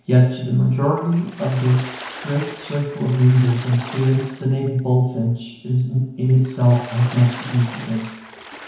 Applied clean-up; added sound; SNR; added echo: none; Water / Splash, splatter; 18 dB; reverberation time 1.0 s.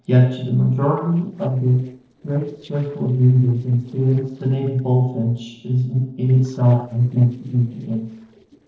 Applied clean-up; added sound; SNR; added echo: neural separator model SepFormer DNS4.